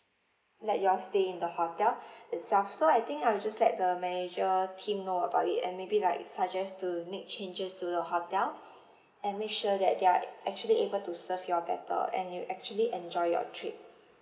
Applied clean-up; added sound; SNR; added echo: neural mask model Resemble Enhance denoiser.